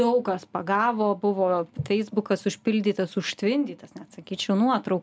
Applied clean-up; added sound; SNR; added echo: none; none; none; none.